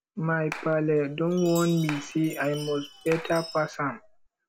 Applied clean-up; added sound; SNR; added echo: none; Clapping + Chime; 14 dB; none.